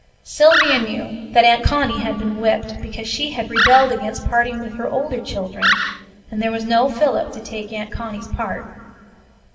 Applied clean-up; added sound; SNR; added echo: none; Animal; 1 dB; reverberation time 1.9 s.